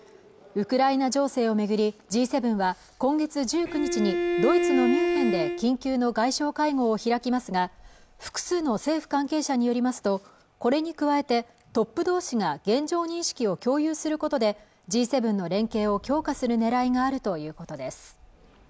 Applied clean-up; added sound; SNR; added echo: none; Bowed string instrument; 0 dB; none.